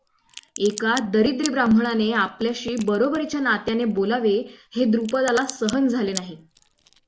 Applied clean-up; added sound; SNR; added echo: none; Crack; 18 dB; none.